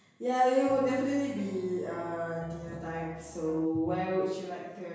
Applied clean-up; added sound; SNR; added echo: none; Piano; 17 dB; reverberation time 1.0 s.